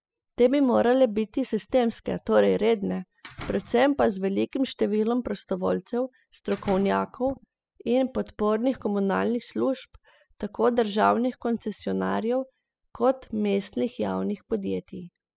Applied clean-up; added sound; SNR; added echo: classical method spectral subtraction.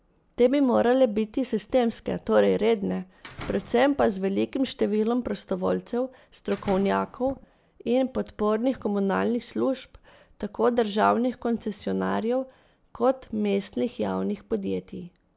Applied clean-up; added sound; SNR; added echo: none; Slam; 16 dB; none.